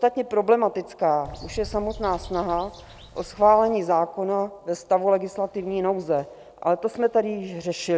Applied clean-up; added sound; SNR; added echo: none; Bird; 16 dB; none.